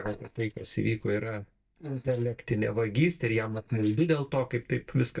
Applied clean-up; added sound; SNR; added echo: neural mask model DeepFilterNet 3.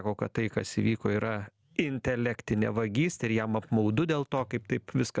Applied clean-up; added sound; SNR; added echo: none; none; none; none.